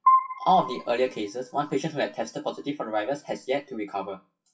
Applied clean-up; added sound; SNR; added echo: classical method WPE with log-MMSE.